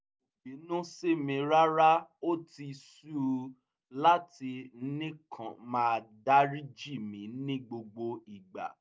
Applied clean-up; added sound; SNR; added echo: none; none; none; none.